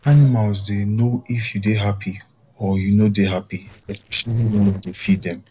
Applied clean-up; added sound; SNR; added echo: neural separator model SepFormer DNS4.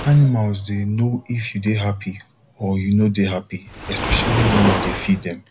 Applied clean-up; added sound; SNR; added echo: none; Waves, surf; 7 dB; none.